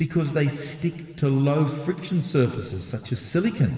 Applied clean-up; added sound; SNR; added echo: none; none; none; reverberation time 2.1 s.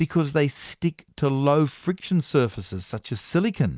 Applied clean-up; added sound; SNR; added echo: none; none; none; none.